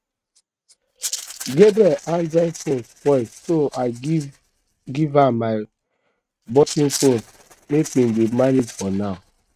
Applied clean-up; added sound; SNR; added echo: neural mask model RNNoise.